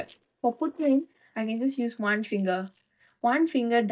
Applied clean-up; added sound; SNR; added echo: neural mask model DeepFilterNet 3.